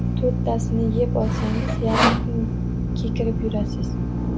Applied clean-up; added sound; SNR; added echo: none; Sawing + Drill; -5 dB; none.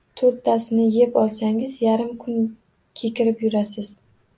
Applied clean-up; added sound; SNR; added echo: none; none; none; none.